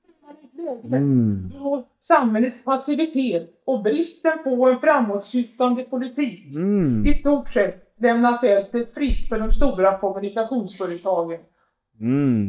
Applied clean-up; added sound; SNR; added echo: neural mask model DeepFilterNet 3.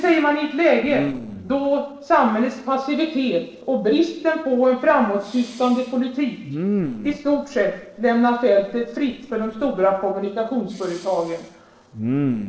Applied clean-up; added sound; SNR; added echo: neural separator model SepFormer DNS4.